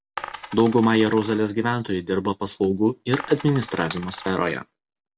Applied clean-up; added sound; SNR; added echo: none; Coin (dropping); 15 dB; none.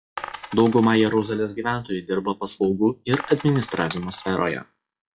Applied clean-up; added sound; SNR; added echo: classical method log-MMSE.